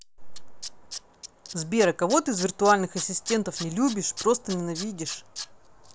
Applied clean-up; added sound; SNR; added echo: none; Tools; 14 dB; none.